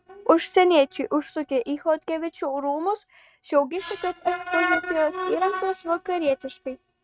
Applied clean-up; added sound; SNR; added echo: neural mask model RNNoise.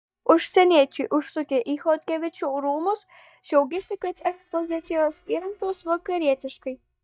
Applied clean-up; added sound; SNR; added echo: neural mask model DeepFilterNet 3.